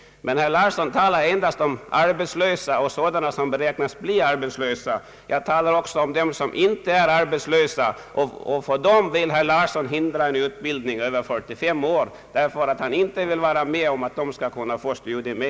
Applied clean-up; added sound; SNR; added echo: none; none; none; none.